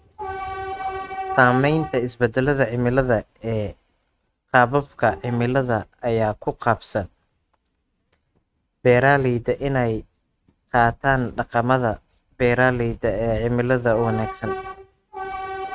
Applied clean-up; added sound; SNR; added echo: neural mask model RNNoise.